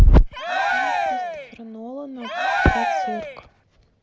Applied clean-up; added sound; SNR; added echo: none; Cheering; 3 dB; none.